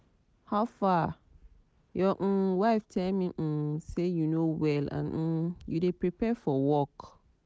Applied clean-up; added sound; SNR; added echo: none; none; none; none.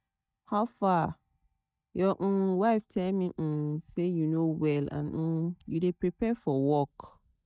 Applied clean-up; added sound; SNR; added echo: neural mask model DeepFilterNet 3.